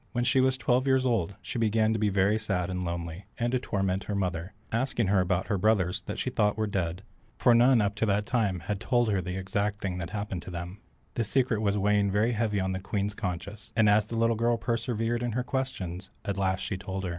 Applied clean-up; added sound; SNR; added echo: none; none; none; none.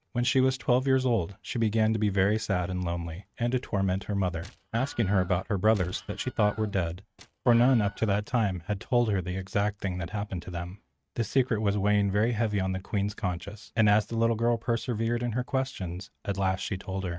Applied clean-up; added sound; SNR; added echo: neural mask model RNNoise.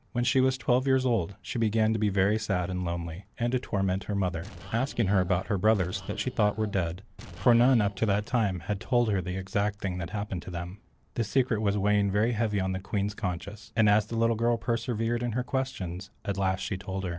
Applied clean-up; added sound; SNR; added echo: neural separator model SepFormer DNS4.